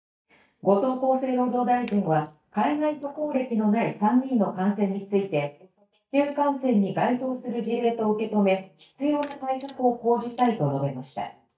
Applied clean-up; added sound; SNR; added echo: neural mask model DeepFilterNet 3.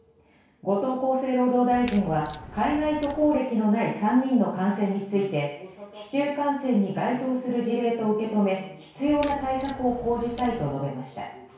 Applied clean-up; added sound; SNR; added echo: none; Crack; 13 dB; reverberation time 0.6 s.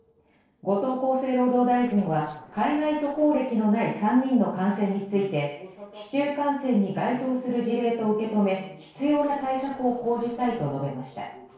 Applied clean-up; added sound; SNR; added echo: neural separator model SepFormer DNS4.